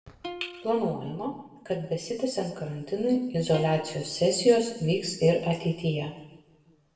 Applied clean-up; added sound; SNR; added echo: none; Plucked string instrument; 20 dB; reverberation time 0.9 s.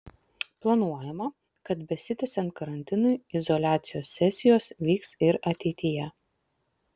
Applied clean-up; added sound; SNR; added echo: none; none; none; none.